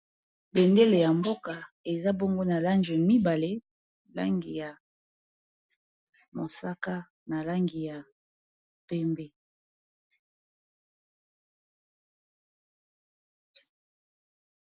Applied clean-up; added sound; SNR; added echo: none; none; none; none.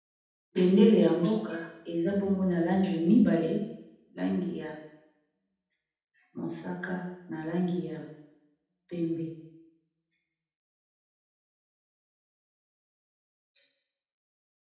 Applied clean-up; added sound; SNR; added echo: none; none; none; reverberation time 0.8 s.